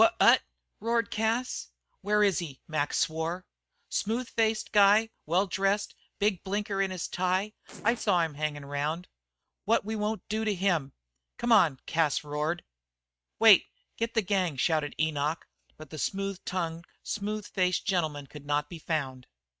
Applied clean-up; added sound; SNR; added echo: neural mask model RNNoise.